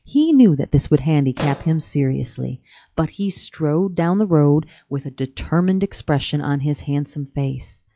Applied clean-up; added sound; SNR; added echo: classical method log-MMSE.